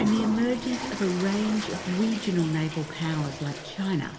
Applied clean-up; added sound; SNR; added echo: none; Toilet flush; 9 dB; reverberation time 1.6 s.